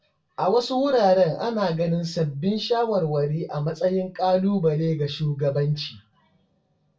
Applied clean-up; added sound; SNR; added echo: none; none; none; reverberation time 0.2 s.